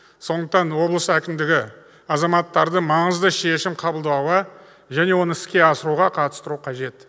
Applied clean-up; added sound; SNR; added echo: none; none; none; none.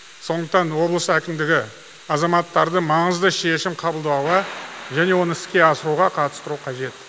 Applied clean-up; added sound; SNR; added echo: none; Thunder / Rain; 18 dB; none.